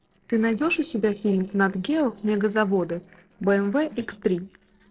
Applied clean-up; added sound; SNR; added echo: neural separator model SepFormer DNS4.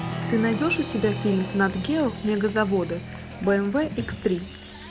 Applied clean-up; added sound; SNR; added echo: none; Applause; 8 dB; none.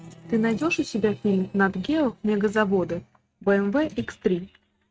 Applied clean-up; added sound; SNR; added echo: neural mask model RNNoise.